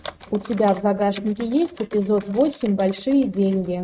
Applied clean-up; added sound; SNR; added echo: neural mask model RNNoise.